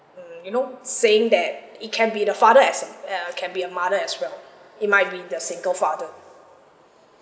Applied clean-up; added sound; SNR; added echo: none; none; none; none.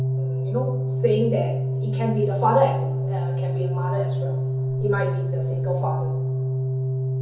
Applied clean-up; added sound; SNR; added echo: none; Organ; -3 dB; reverberation time 0.5 s.